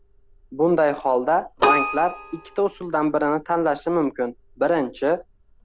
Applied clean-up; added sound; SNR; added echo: none; Keyboard (musical); 6 dB; none.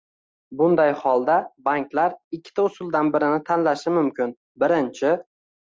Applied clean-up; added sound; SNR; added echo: none; none; none; none.